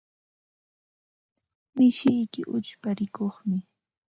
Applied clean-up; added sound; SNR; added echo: none; none; none; none.